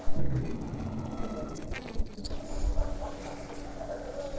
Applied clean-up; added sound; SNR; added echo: neural separator model SepFormer DNS4.